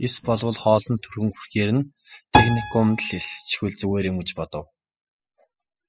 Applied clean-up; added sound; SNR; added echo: classical method spectral subtraction.